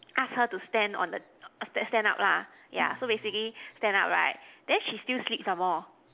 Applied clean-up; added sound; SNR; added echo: none; Organ; 20 dB; none.